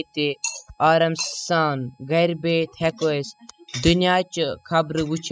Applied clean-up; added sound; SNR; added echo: classical method spectral subtraction.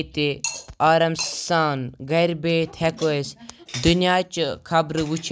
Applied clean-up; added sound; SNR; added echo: none; none; none; none.